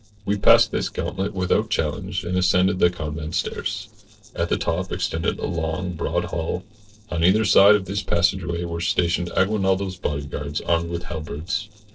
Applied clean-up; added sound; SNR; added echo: neural separator model SepFormer DNS4.